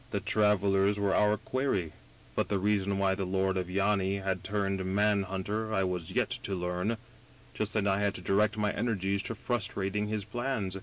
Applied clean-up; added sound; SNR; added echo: none; none; none; none.